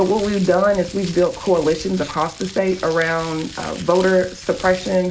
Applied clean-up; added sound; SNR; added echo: none; Crumpling, crinkling; 17 dB; none.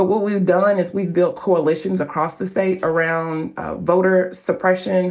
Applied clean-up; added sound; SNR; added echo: none; none; none; none.